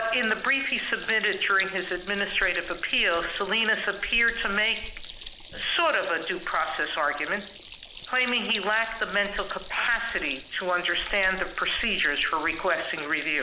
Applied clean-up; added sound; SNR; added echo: none; Stream; 4 dB; none.